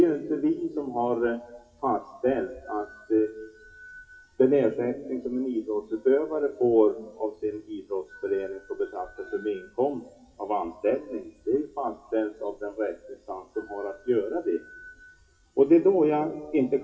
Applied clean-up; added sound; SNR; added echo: classical method WPE with log-MMSE.